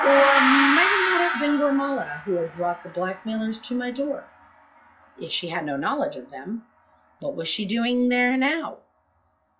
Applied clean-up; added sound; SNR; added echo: classical method log-MMSE.